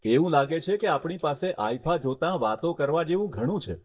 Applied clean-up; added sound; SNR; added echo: neural mask model DeepFilterNet 3.